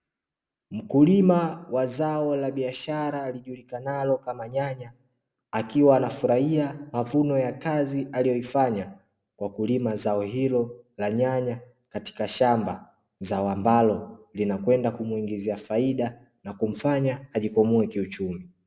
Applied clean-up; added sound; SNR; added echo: none; none; none; none.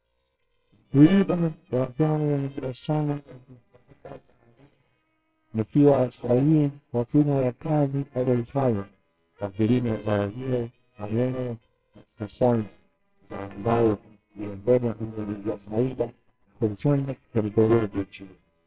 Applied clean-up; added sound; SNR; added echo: neural separator model SepFormer WHAMR!.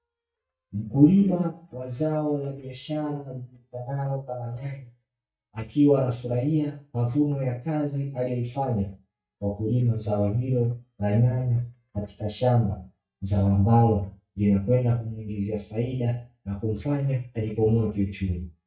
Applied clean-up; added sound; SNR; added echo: neural mask model DeepFilterNet 3.